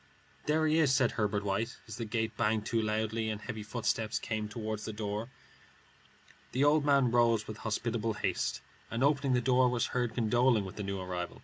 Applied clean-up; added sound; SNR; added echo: none; none; none; none.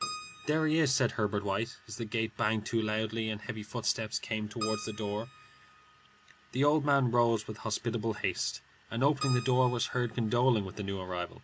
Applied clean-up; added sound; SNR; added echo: none; Keyboard (musical); 16 dB; none.